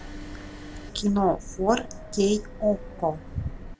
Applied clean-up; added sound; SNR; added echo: none; Subway, metro, underground; 12 dB; none.